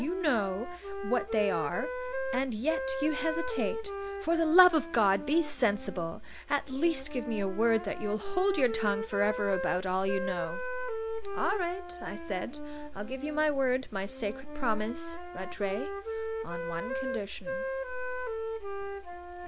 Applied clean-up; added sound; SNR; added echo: none; Wind instrument, woodwind instrument; 7 dB; none.